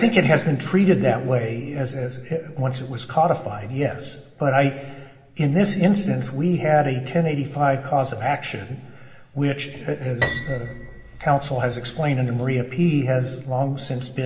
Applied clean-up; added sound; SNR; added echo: none; Piano; 11 dB; reverberation time 1.1 s.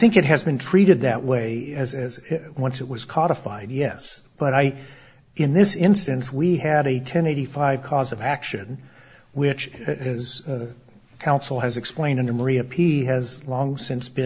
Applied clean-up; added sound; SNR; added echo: none; none; none; none.